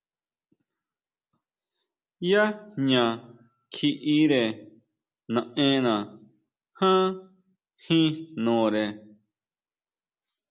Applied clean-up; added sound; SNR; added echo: none; none; none; none.